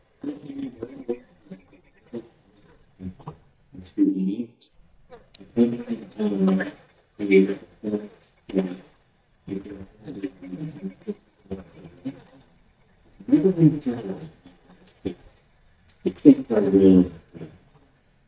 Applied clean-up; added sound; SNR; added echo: neural mask model DeepFilterNet 3.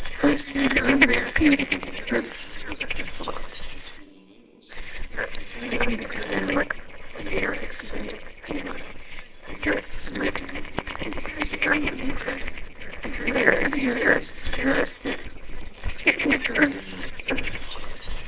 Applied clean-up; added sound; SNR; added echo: neural separator model SepFormer WHAMR!.